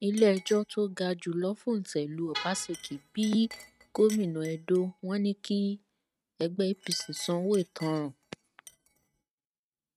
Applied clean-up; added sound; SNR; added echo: neural mask model RNNoise.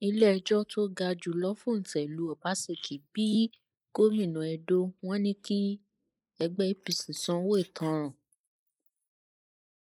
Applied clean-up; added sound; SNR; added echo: neural mask model Resemble Enhance denoiser.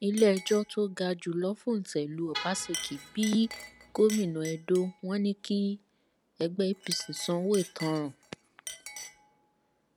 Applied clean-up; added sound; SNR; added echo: none; Chink, clink + Vehicle horn, car horn, honking; 14 dB; none.